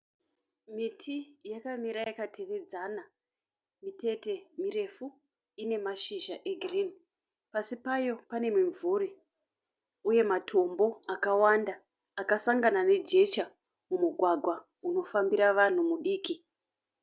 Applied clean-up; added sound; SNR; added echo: none; none; none; none.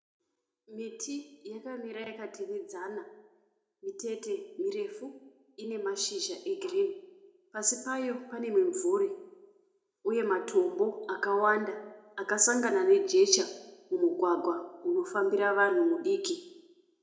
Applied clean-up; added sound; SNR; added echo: none; none; none; reverberation time 0.6 s.